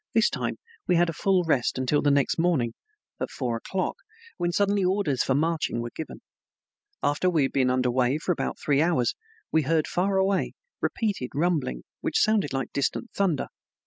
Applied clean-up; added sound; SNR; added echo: none; none; none; none.